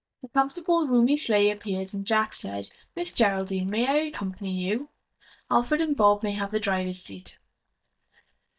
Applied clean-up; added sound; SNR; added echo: neural mask model DeepFilterNet 3.